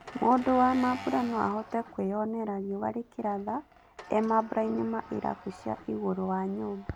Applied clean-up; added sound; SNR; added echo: none; Engine + Sliding door; 17 dB; none.